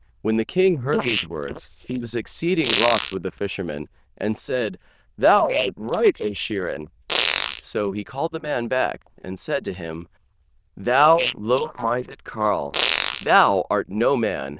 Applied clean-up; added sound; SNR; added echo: neural diffusion model UNIVERSE++.